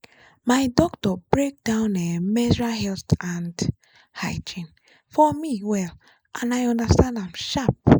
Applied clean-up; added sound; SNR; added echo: neural mask model Resemble Enhance denoiser.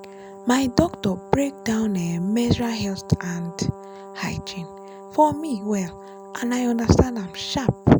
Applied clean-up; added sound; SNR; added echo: none; Brass instrument; 17 dB; none.